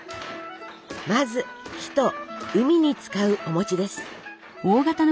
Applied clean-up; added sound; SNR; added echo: none; none; none; none.